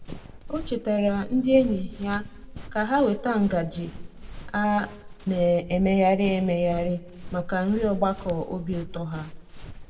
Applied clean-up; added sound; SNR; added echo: none; Run; 12 dB; reverberation time 1.2 s.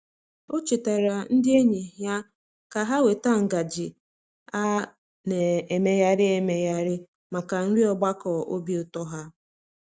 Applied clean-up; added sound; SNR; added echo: none; none; none; none.